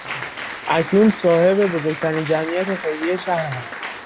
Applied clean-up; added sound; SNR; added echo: none; Applause; 11 dB; none.